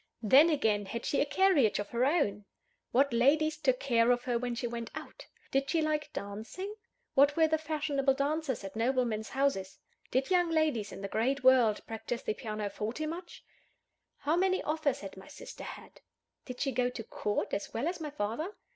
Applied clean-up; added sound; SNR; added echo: none; none; none; none.